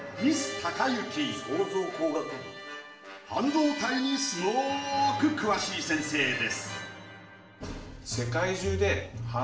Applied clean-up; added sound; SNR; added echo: none; none; none; reverberation time 0.5 s.